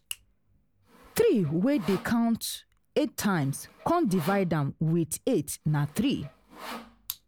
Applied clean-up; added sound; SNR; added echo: none; Sawing; 19 dB; none.